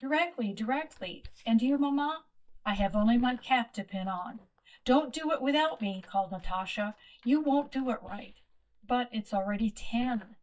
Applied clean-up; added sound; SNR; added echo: neural mask model DeepFilterNet 3.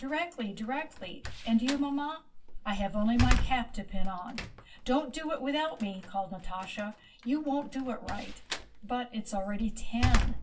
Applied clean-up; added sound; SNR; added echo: none; Slam; 1 dB; reverberation time 0.2 s.